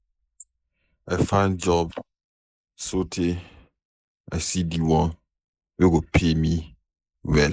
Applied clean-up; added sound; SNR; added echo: neural mask model Resemble Enhance denoiser.